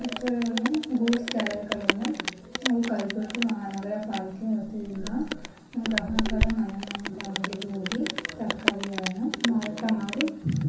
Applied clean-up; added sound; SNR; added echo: none; Rain; 4 dB; reverberation time 0.6 s.